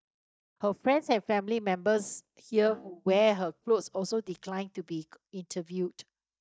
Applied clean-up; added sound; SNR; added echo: neural mask model DeepFilterNet 3.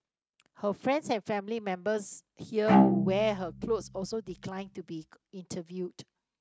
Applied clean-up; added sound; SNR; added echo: neural mask model RNNoise.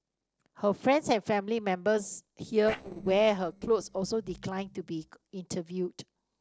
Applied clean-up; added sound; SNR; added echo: neural separator model SepFormer DNS4.